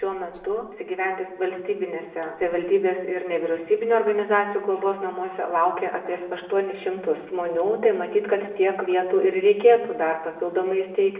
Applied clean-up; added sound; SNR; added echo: none; none; none; reverberation time 0.7 s.